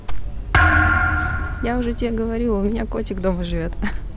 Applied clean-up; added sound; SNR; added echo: none; Thump, thud; -1 dB; none.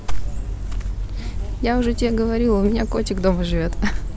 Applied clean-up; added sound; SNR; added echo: none; none; none; none.